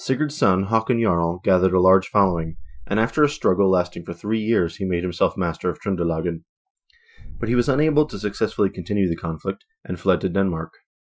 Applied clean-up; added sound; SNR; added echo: classical method Wiener filter.